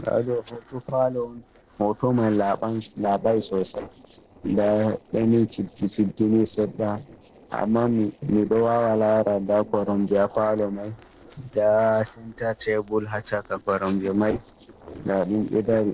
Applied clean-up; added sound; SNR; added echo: neural separator model SepFormer DNS4.